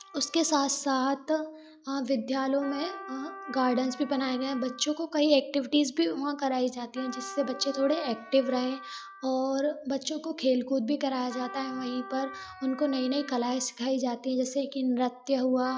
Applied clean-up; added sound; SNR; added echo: classical method log-MMSE.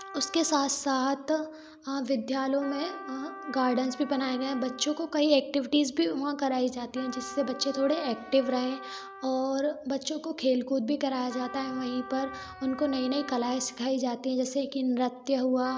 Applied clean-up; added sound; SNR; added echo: none; Trumpet; 16 dB; none.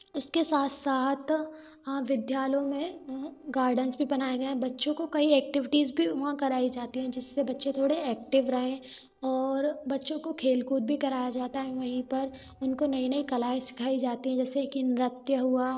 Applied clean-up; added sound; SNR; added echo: neural separator model SepFormer DNS4.